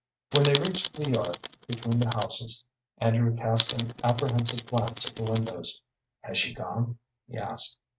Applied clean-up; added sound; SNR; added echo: neural mask model RNNoise.